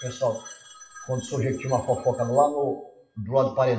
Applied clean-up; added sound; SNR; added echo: classical method WPE with log-MMSE.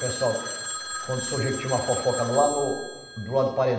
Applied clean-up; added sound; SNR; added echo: none; Telephone; 7 dB; reverberation time 1.0 s.